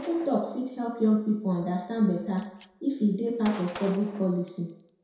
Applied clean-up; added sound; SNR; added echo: none; Gunshot, gunfire; 19 dB; reverberation time 0.7 s.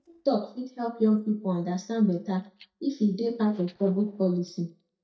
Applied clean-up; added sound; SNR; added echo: neural mask model DeepFilterNet 3.